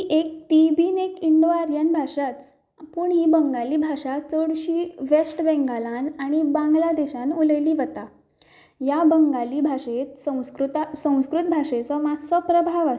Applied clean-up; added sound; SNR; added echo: none; none; none; none.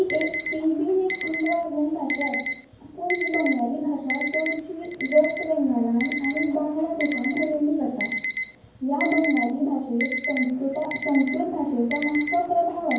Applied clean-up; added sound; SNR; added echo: none; Alarm; -1 dB; reverberation time 0.9 s.